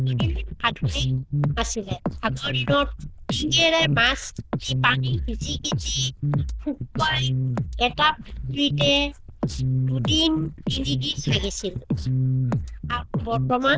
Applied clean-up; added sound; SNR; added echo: neural diffusion model UNIVERSE++.